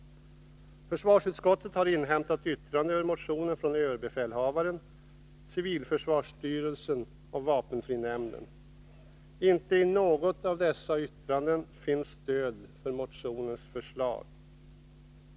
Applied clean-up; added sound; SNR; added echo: none; none; none; none.